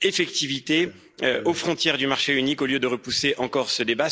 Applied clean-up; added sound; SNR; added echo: neural mask model Resemble Enhance denoiser.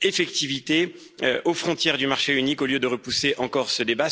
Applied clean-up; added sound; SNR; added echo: none; none; none; none.